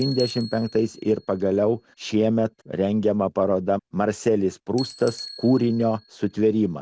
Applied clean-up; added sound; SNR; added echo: none; Bicycle; 19 dB; none.